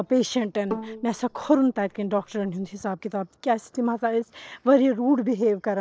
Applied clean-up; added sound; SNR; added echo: neural separator model SepFormer DNS4.